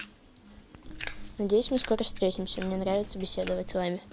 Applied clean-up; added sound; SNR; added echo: none; Chewing, mastication + Walk, footsteps; 10 dB; none.